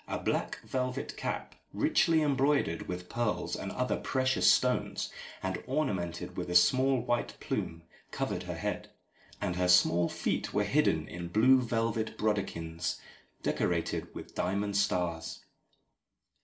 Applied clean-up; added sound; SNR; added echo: none; none; none; reverberation time 0.3 s.